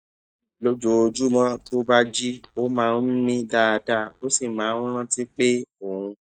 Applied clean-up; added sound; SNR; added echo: neural mask model DeepFilterNet 3.